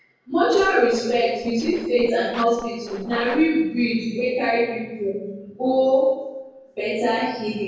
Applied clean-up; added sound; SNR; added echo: neural separator model SepFormer DNS4.